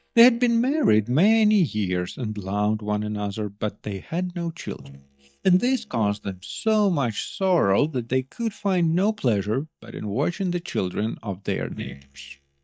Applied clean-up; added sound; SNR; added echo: neural mask model DeepFilterNet 3.